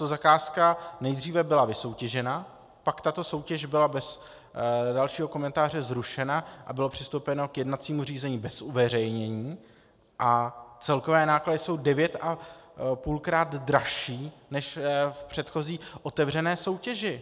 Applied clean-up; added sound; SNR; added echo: none; none; none; none.